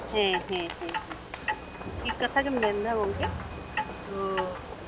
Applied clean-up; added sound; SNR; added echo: none; Fireworks + Clock; 3 dB; none.